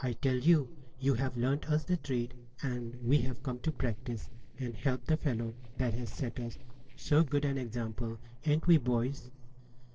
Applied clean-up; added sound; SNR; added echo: neural separator model SepFormer DNS4.